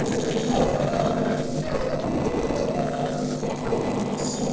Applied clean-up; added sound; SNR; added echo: neural separator model SepFormer DNS4.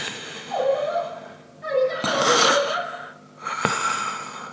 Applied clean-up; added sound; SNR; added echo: none; Breathing; -1 dB; reverberation time 1.0 s.